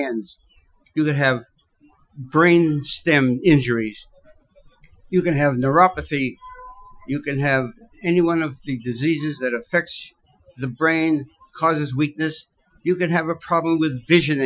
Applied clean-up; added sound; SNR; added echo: classical method Wiener filter.